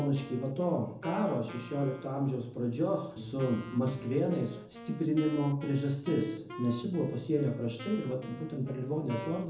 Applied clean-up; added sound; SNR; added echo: none; Wind instrument, woodwind instrument; 15 dB; reverberation time 0.6 s.